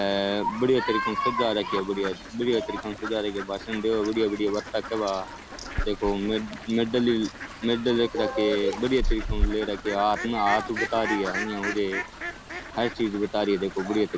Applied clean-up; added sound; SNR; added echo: none; Fowl; 8 dB; none.